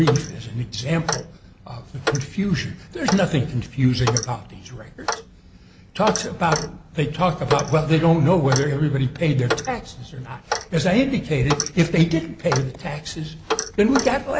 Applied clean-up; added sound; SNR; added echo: none; Clock; 8 dB; none.